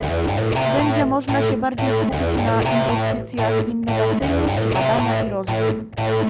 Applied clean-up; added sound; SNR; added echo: none; Electric guitar / Bass guitar; -5 dB; none.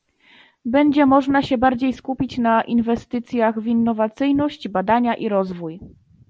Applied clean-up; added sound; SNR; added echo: none; none; none; none.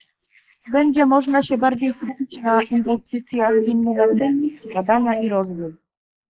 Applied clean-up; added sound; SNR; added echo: neural mask model Resemble Enhance denoiser.